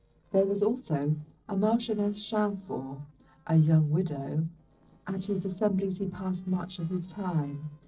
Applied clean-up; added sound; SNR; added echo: neural separator model SepFormer DNS4.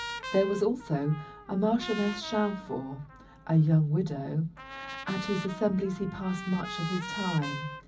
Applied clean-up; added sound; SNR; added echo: none; Trumpet; 12 dB; reverberation time 0.4 s.